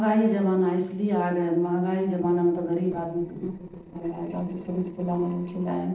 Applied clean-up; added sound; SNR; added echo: neural separator model SepFormer DNS4.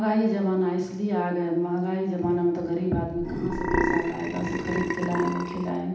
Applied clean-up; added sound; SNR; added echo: none; Burping, eructation; 2 dB; reverberation time 0.8 s.